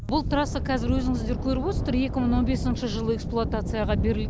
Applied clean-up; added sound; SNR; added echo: none; none; none; none.